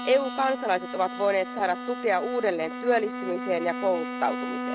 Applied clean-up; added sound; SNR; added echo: neural mask model RNNoise.